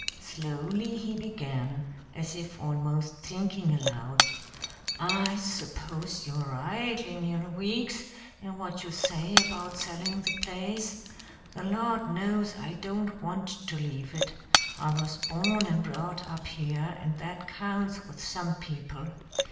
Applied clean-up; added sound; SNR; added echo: none; Shatter / Crushing; 3 dB; reverberation time 1.0 s.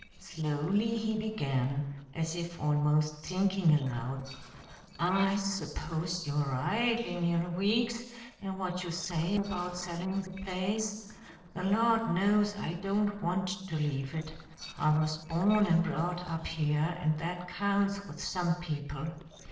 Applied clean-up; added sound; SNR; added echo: neural separator model SepFormer DNS4.